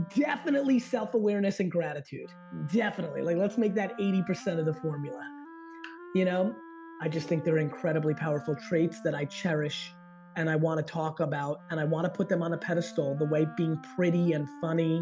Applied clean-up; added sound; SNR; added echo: none; Wind instrument, woodwind instrument; 18 dB; none.